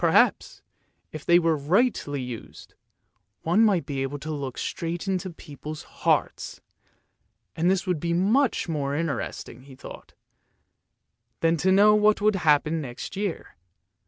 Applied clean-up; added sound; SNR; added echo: none; none; none; none.